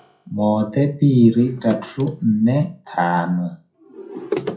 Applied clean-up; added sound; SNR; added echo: classical method WPE with log-MMSE.